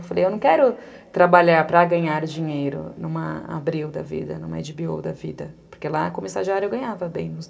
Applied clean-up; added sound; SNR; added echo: none; none; none; reverberation time 1.7 s.